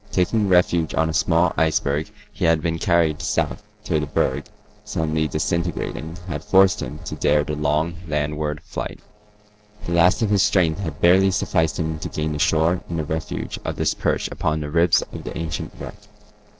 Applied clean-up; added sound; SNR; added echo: neural separator model SepFormer DNS4.